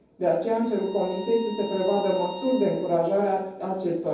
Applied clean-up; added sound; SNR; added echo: none; Bowed string instrument; 16 dB; reverberation time 0.9 s.